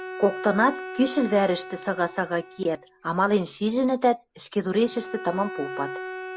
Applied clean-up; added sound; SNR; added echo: none; Bowed string instrument; 12 dB; none.